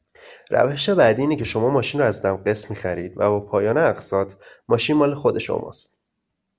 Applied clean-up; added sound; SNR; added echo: none; none; none; none.